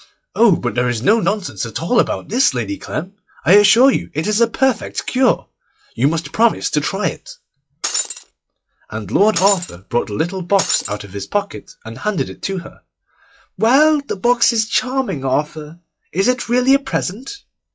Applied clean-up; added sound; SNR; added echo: classical method log-MMSE.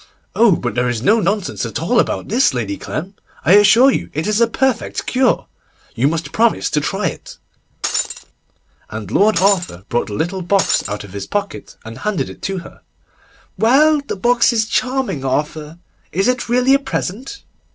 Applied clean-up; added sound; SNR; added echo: none; Shatter; 4 dB; none.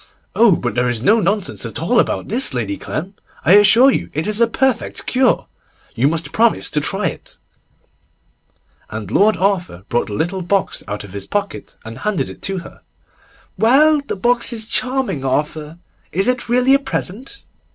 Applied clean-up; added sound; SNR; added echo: none; none; none; none.